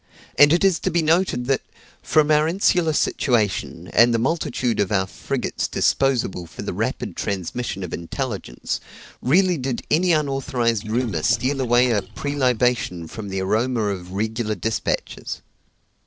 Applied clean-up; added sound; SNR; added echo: neural separator model SepFormer DNS4.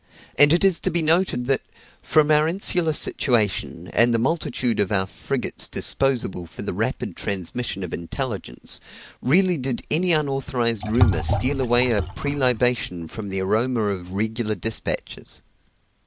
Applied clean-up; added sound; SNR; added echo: none; Liquid; 2 dB; none.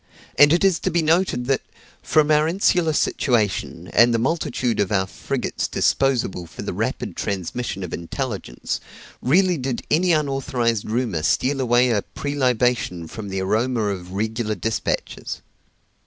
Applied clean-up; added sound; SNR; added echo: none; none; none; none.